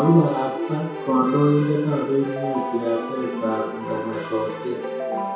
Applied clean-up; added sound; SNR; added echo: none; Keyboard (musical); 8 dB; reverberation time 0.7 s.